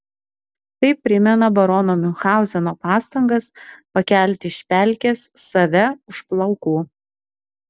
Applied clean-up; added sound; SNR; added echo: none; none; none; none.